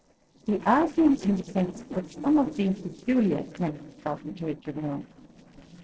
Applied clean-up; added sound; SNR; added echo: neural separator model SepFormer DNS4.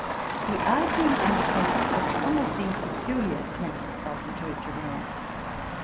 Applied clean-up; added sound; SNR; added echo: none; Motor vehicle (road); -3 dB; none.